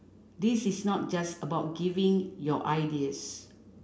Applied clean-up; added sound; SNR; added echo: none; none; none; none.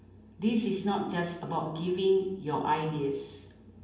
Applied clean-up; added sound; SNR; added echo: none; none; none; reverberation time 0.8 s.